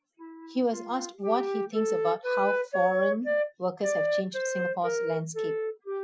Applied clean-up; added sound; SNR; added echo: classical method Wiener filter.